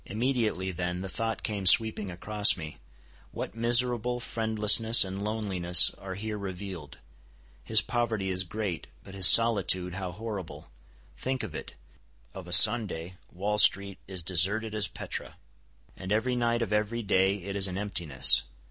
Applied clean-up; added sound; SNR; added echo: none; none; none; none.